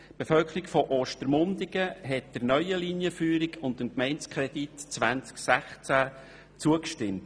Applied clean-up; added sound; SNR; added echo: none; none; none; none.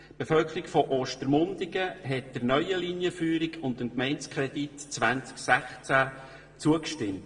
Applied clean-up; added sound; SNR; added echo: none; none; none; reverberation time 1.1 s.